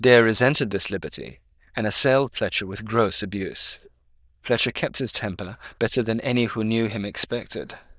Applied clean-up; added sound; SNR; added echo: neural diffusion model UNIVERSE++.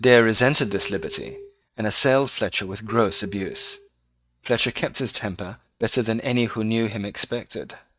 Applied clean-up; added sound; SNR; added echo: neural mask model RNNoise.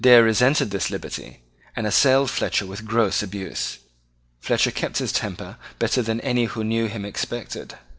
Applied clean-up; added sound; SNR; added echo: neural separator model SepFormer DNS4.